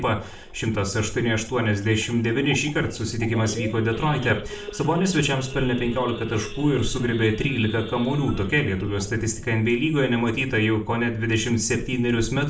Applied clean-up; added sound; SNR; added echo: none; Idling / Sawing / Accelerating, revving, vroom; 17 dB; reverberation time 0.4 s.